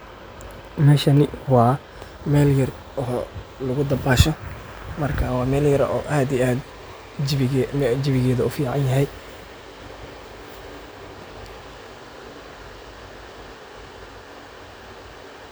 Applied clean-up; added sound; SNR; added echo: none; none; none; none.